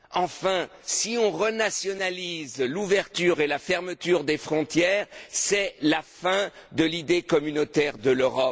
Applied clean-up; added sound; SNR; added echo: none; none; none; none.